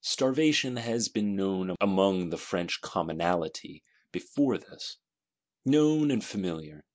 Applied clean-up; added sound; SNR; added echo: none; none; none; none.